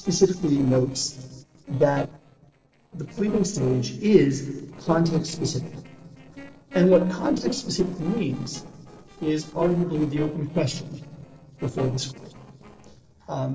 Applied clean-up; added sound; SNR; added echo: neural separator model SepFormer DNS4.